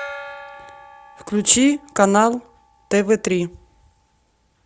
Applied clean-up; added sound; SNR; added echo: none; Gong; 20 dB; none.